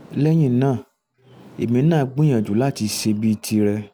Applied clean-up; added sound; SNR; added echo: none; none; none; none.